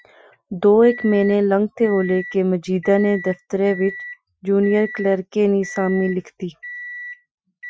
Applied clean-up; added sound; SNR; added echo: classical method Wiener filter.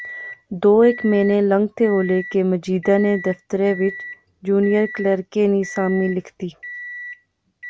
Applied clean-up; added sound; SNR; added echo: none; Microwave oven; 16 dB; none.